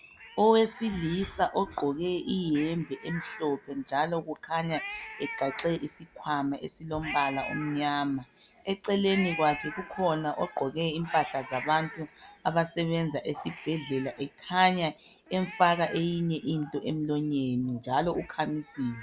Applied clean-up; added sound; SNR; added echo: none; Cat; 15 dB; none.